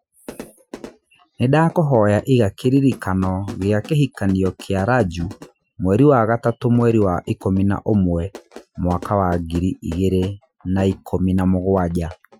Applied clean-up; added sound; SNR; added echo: classical method Wiener filter.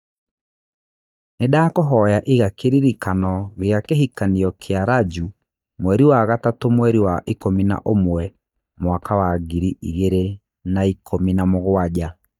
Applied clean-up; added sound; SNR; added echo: neural mask model DeepFilterNet 3.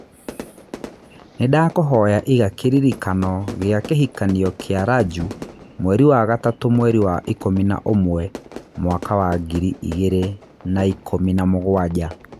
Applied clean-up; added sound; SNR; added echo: none; Fire / Fireworks; 17 dB; none.